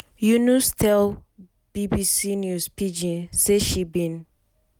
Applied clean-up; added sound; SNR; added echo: none; none; none; none.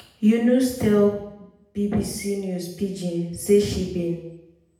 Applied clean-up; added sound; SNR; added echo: none; none; none; reverberation time 0.8 s.